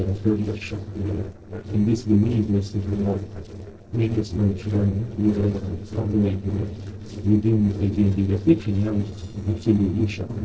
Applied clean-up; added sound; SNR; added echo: neural separator model SepFormer DNS4.